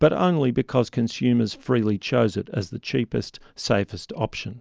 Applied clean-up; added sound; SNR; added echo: none; none; none; none.